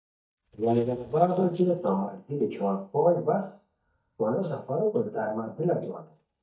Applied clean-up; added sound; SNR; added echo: neural mask model DeepFilterNet 3.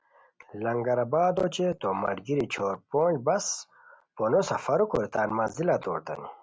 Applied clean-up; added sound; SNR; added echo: none; none; none; none.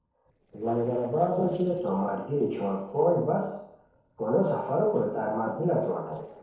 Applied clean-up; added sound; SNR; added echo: neural separator model SepFormer DNS4.